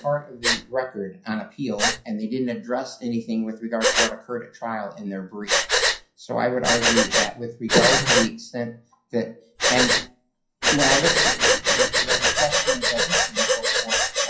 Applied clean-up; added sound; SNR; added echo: classical method WPE with log-MMSE.